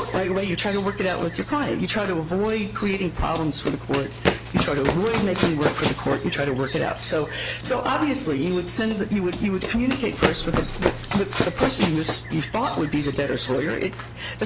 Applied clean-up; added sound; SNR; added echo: none; Run; 5 dB; none.